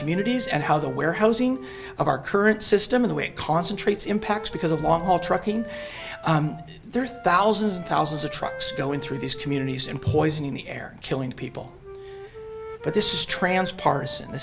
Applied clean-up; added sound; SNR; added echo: none; Wind instrument, woodwind instrument; 14 dB; none.